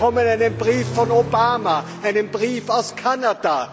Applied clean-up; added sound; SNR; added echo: none; Accelerating, revving, vroom; 12 dB; none.